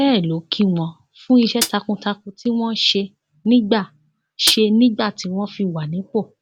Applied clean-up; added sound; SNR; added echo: none; Hi-hat; 10 dB; none.